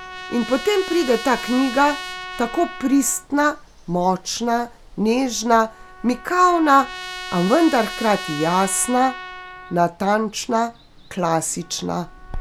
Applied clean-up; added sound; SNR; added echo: none; Water + Trumpet; 13 dB; none.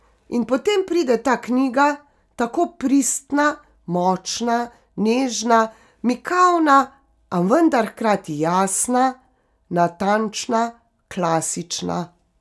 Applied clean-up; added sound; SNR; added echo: none; none; none; none.